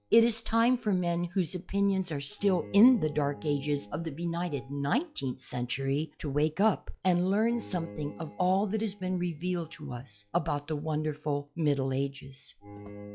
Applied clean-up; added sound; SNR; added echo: classical method log-MMSE.